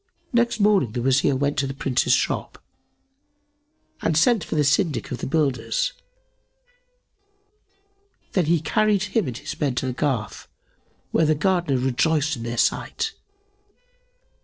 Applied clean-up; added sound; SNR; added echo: neural separator model SepFormer DNS4.